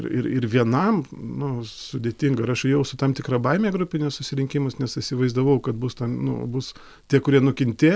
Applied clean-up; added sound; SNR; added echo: none; none; none; none.